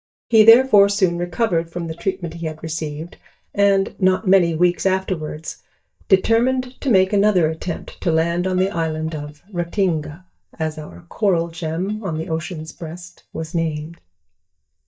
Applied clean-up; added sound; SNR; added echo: neural mask model DeepFilterNet 3.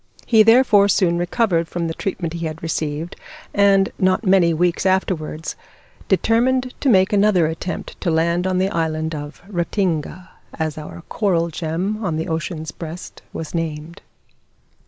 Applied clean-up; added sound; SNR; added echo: none; none; none; none.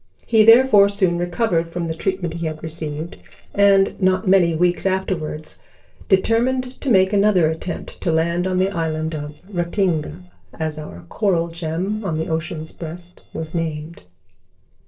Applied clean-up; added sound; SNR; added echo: neural separator model SepFormer DNS4.